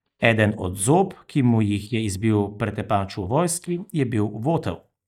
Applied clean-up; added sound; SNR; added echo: neural mask model DeepFilterNet 3.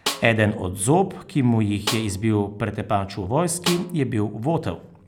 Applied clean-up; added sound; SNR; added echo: none; Snare drum; 11 dB; none.